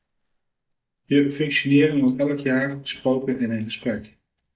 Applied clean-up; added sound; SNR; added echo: neural mask model DeepFilterNet 3.